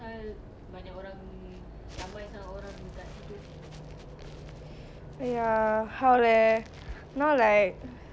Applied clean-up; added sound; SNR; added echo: none; none; none; none.